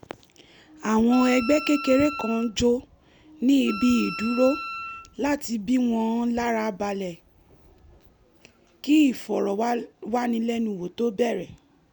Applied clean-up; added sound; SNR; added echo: none; Wind instrument, woodwind instrument; 11 dB; none.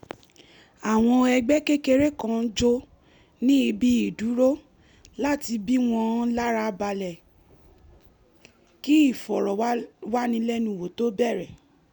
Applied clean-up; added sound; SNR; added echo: none; none; none; none.